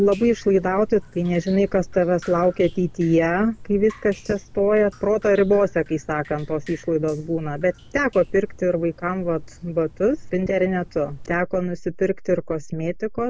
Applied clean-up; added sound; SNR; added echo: none; Drip; 17 dB; none.